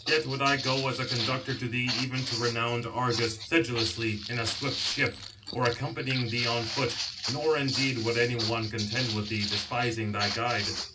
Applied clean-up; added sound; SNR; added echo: none; Walk, footsteps; 6 dB; reverberation time 0.4 s.